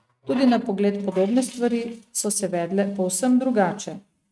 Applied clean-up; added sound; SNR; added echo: neural mask model RNNoise.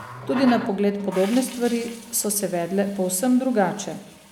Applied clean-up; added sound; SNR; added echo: none; Water tap, faucet; 15 dB; none.